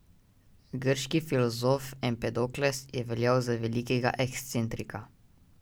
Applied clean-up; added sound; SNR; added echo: none; none; none; none.